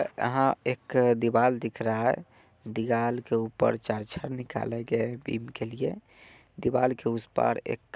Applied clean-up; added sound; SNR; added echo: none; none; none; none.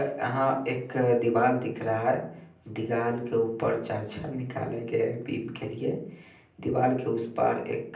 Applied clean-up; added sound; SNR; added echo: none; none; none; reverberation time 0.6 s.